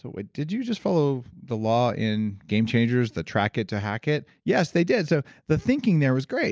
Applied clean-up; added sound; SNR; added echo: none; none; none; none.